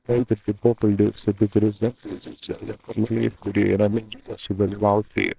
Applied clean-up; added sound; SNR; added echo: neural separator model SepFormer WHAMR!.